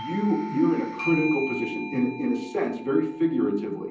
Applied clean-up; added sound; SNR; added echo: none; Doorbell; 11 dB; reverberation time 0.6 s.